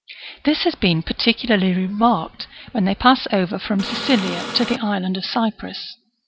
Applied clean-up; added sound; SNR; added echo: none; Printer; 8 dB; none.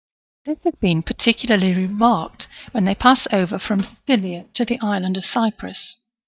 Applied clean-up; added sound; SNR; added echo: neural mask model DeepFilterNet 3.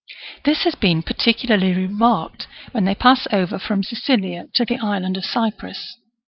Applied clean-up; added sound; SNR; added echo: neural mask model Resemble Enhance denoiser.